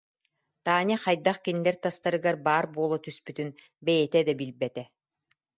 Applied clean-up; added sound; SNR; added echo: none; none; none; none.